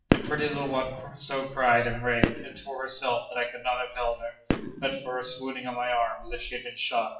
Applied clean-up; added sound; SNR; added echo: classical method WPE with log-MMSE.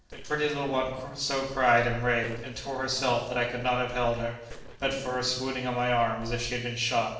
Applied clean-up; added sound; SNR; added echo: neural separator model SepFormer DNS4.